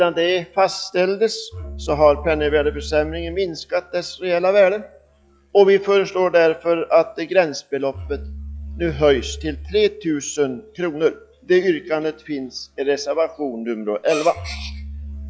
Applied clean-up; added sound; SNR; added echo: classical method log-MMSE.